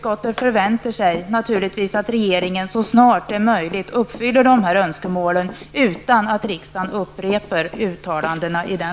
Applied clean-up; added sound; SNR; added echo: none; Run; 19 dB; none.